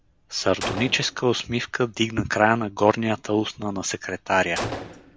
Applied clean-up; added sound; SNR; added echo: none; Gunshot, gunfire; 13 dB; none.